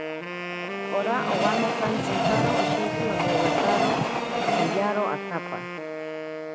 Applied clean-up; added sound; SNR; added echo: none; Train + Wind instrument, woodwind instrument; -4 dB; none.